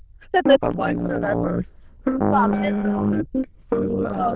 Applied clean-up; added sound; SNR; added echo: neural diffusion model UNIVERSE++.